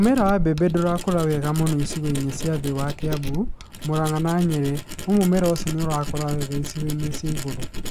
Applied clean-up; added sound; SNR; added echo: none; Tools; 7 dB; none.